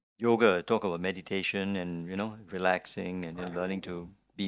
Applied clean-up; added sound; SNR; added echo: neural mask model DeepFilterNet 3.